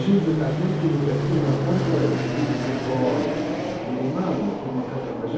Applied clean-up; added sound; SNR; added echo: none; Fixed-wing aircraft, airplane; 1 dB; reverberation time 2.0 s.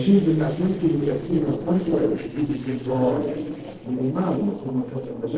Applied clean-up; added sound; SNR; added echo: neural separator model SepFormer DNS4.